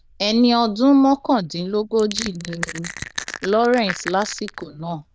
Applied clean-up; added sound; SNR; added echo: neural diffusion model UNIVERSE++.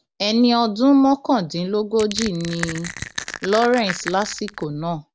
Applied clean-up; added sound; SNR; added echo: none; Crushing; 11 dB; none.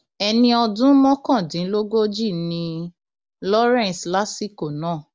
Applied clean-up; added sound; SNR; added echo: none; none; none; none.